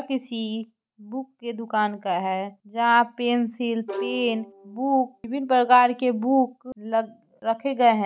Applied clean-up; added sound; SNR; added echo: none; Bowed string instrument; 14 dB; none.